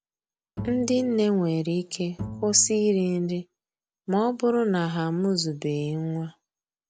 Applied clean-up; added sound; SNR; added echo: none; Bowed string instrument; 14 dB; none.